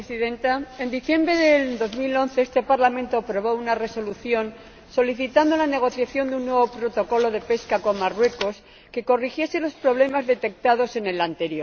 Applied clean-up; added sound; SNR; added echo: none; none; none; none.